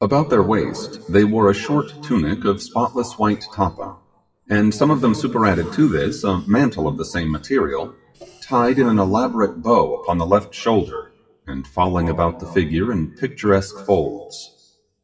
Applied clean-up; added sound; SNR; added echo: classical method WPE with log-MMSE.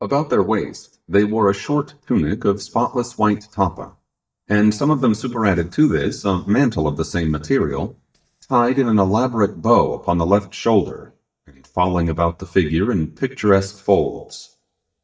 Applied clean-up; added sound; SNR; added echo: neural mask model DeepFilterNet 3.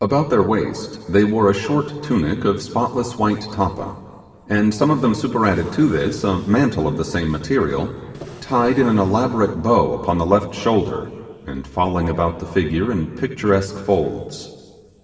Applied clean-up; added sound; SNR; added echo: none; Printer; 19 dB; reverberation time 2.4 s.